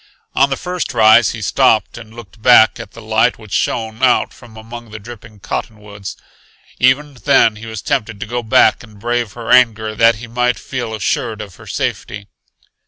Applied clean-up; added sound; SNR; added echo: none; none; none; none.